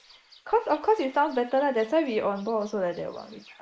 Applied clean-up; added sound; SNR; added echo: neural mask model Resemble Enhance denoiser.